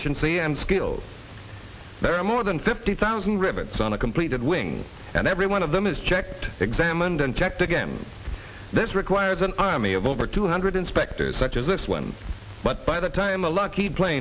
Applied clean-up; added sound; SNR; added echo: none; none; none; none.